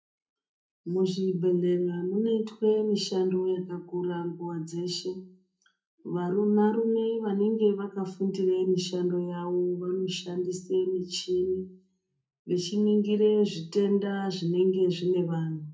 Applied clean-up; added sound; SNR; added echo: none; none; none; reverberation time 0.3 s.